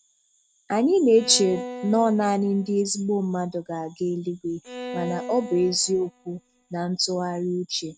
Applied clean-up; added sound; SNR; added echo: neural mask model RNNoise.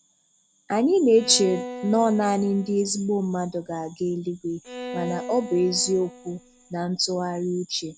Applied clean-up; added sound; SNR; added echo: none; Bowed string instrument; 13 dB; none.